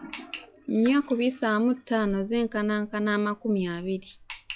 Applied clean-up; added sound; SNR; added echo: classical method log-MMSE.